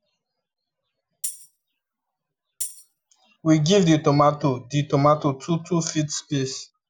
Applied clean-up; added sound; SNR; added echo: none; Tambourine; 15 dB; none.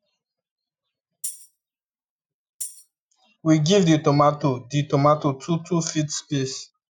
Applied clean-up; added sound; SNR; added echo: neural mask model RNNoise.